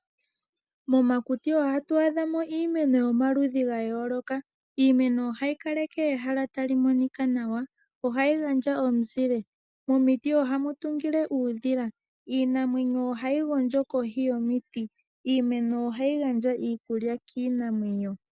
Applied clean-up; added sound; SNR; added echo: none; none; none; none.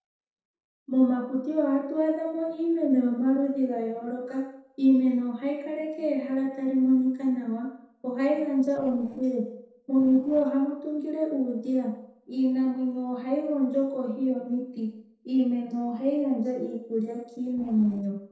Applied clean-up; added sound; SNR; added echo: neural separator model SepFormer DNS4.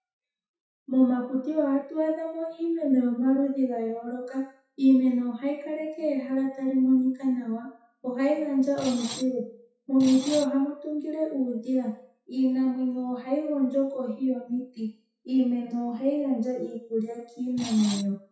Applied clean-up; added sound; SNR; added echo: classical method WPE with log-MMSE.